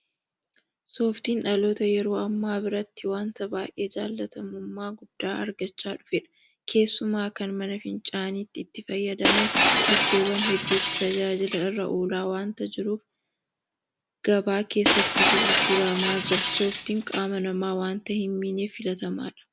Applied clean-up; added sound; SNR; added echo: none; Shatter; -4 dB; none.